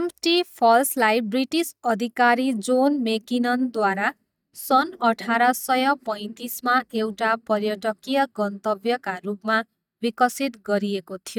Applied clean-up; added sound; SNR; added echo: neural mask model DeepFilterNet 3.